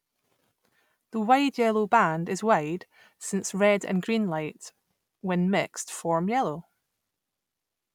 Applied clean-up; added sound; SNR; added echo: none; none; none; none.